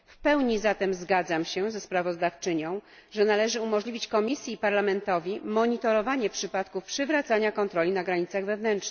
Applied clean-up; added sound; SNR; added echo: none; none; none; none.